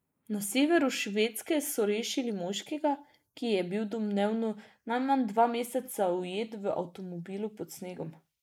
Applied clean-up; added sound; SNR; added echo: neural mask model Resemble Enhance denoiser.